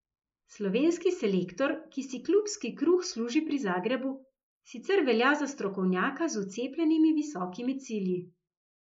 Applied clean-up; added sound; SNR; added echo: neural mask model Resemble Enhance denoiser.